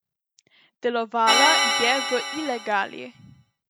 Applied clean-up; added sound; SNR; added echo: none; Organ; -2 dB; none.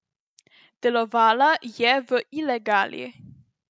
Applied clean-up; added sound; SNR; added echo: none; none; none; none.